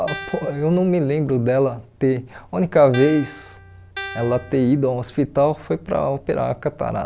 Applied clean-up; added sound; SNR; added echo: none; Guitar; 14 dB; none.